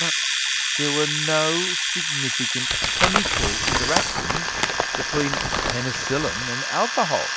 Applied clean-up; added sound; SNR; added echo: none; Crumpling, crinkling + Domestic sounds, home sounds; -4 dB; none.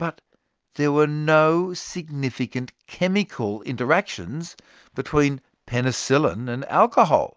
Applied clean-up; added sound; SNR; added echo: none; none; none; none.